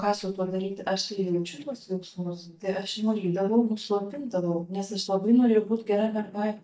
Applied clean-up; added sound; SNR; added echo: neural mask model DeepFilterNet 3.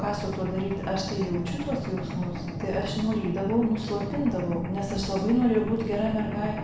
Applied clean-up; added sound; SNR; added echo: none; Mechanisms; 6 dB; reverberation time 0.7 s.